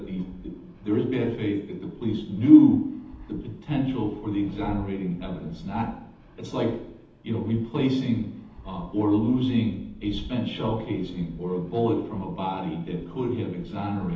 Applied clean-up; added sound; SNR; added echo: none; Fixed-wing aircraft, airplane; 20 dB; reverberation time 0.8 s.